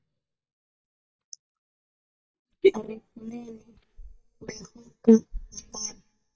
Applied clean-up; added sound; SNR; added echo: neural mask model DeepFilterNet 3.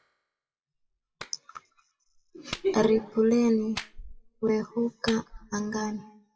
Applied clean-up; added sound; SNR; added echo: classical method WPE with log-MMSE.